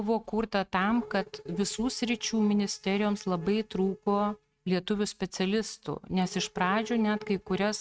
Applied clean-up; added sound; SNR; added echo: neural mask model RNNoise.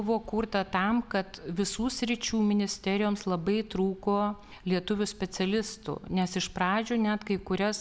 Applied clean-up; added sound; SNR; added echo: none; none; none; none.